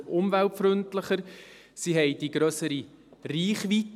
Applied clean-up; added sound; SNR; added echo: none; none; none; none.